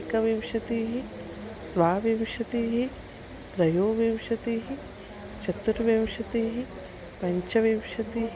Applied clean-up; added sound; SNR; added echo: none; none; none; none.